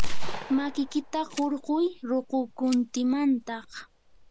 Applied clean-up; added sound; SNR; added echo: none; Gunshot, gunfire; 1 dB; none.